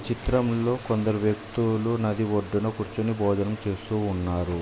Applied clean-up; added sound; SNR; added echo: none; Fill (with liquid) / Toilet flush; 20 dB; none.